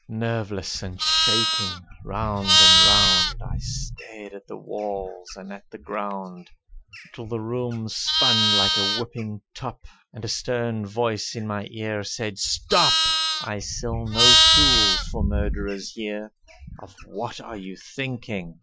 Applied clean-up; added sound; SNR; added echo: classical method Wiener filter.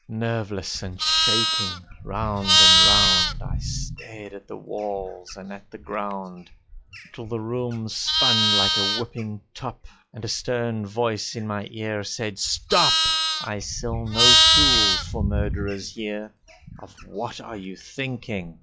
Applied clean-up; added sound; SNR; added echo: classical method log-MMSE.